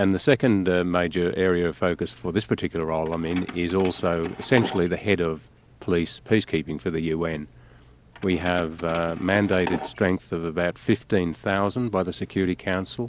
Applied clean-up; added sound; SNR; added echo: none; Keys jangling; 17 dB; none.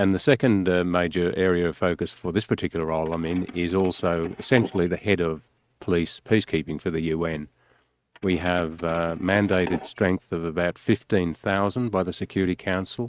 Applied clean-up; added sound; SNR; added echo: neural mask model RNNoise.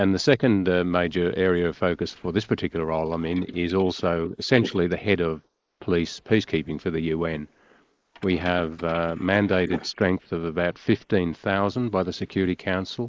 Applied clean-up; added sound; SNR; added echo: neural mask model Resemble Enhance denoiser.